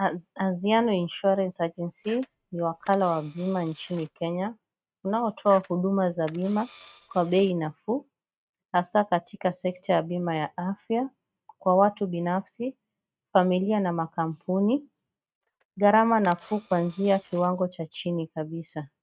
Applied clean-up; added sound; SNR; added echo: neural mask model RNNoise.